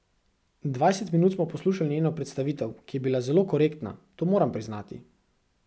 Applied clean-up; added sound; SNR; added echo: none; none; none; none.